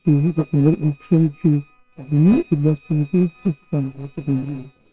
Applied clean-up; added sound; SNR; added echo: neural separator model SepFormer WHAMR!.